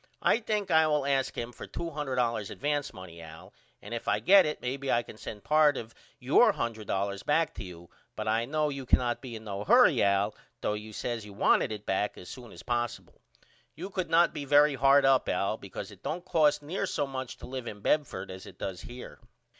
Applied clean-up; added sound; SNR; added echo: none; none; none; none.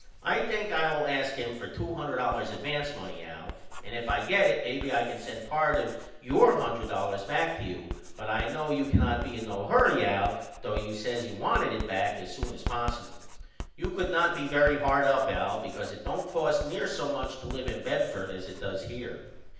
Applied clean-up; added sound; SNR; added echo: none; Writing; 11 dB; reverberation time 0.9 s.